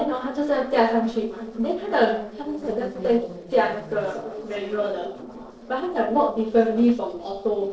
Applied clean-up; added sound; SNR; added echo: neural separator model SepFormer DNS4.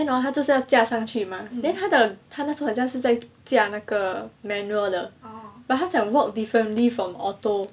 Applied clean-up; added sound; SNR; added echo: none; none; none; none.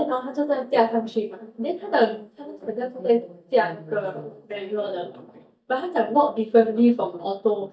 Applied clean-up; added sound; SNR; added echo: neural mask model DeepFilterNet 3.